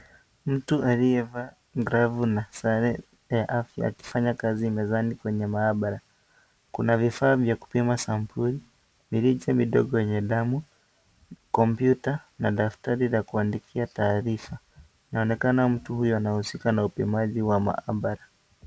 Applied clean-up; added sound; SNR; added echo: none; none; none; none.